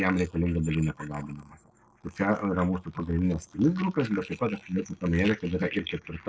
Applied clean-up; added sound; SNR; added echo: neural mask model Resemble Enhance denoiser.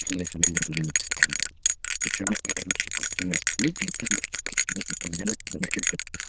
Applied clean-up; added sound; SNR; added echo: neural diffusion model UNIVERSE++.